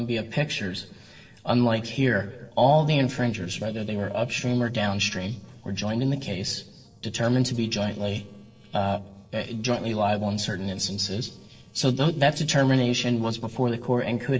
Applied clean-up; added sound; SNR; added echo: neural separator model SepFormer DNS4.